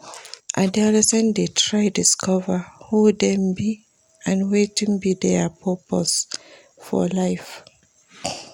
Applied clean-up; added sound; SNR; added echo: none; none; none; none.